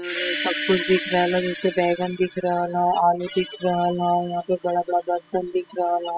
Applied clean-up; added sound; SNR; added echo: classical method spectral subtraction.